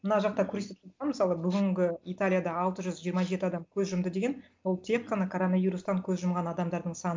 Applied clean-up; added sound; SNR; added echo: none; none; none; none.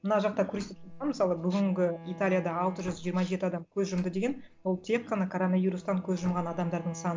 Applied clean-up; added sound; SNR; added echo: none; Slam + Bowed string instrument; 17 dB; none.